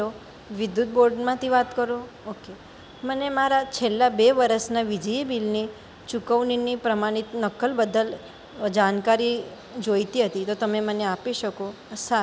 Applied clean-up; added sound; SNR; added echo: none; none; none; none.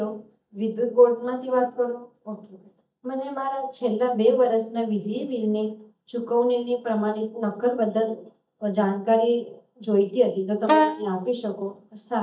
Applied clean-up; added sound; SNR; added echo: neural mask model DeepFilterNet 3.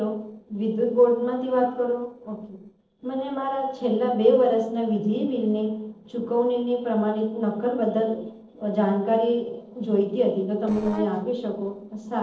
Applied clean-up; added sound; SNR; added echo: neural separator model SepFormer DNS4.